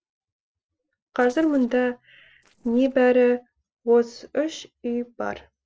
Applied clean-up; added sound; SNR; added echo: neural separator model SepFormer DNS4.